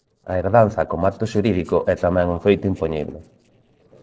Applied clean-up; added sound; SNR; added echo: neural separator model SepFormer DNS4.